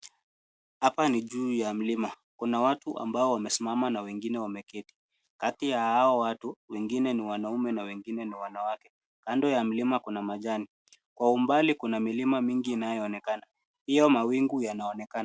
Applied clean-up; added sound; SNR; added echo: none; none; none; none.